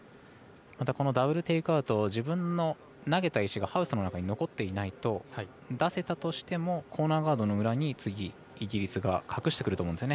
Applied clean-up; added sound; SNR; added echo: none; none; none; none.